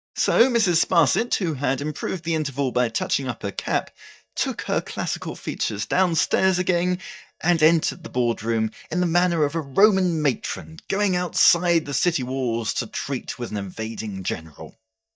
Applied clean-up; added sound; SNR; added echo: neural mask model DeepFilterNet 3.